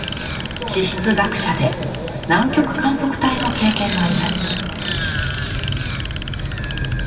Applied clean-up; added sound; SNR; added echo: none; Bicycle; 6 dB; reverberation time 2.8 s.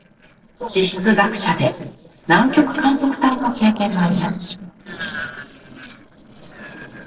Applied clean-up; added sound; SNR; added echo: neural separator model SepFormer DNS4.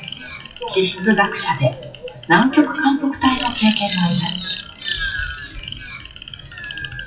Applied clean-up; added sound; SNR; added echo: classical method WPE with log-MMSE.